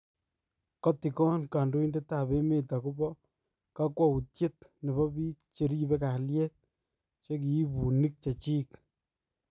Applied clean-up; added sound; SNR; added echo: none; none; none; none.